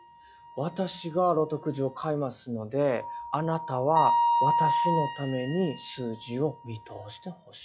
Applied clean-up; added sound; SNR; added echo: classical method log-MMSE.